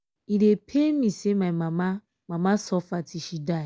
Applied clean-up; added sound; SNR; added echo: none; none; none; none.